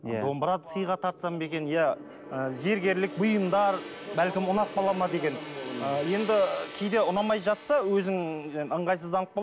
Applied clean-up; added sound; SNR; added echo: none; Gong; 15 dB; none.